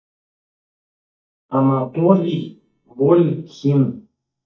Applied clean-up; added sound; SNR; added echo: neural mask model DeepFilterNet 3.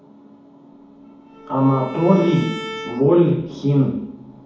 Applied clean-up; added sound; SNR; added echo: none; Bowed string instrument; 15 dB; reverberation time 1.2 s.